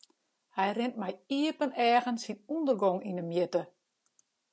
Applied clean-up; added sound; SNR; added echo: none; none; none; none.